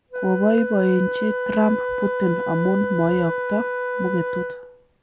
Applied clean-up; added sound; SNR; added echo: none; Wind instrument, woodwind instrument; 3 dB; none.